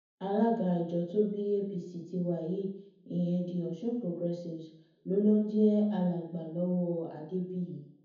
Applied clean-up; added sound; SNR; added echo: none; none; none; reverberation time 0.7 s.